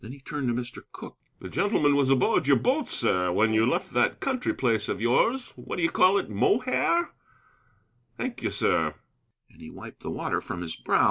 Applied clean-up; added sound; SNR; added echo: none; Bowed string instrument; 17 dB; none.